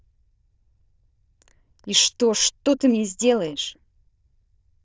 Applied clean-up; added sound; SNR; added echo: neural diffusion model UNIVERSE++.